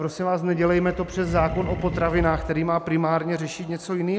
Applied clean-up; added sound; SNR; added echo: none; Animal; 9 dB; none.